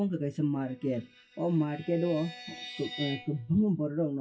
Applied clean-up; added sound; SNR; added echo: classical method WPE with log-MMSE.